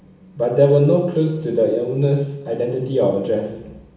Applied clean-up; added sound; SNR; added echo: none; none; none; reverberation time 0.8 s.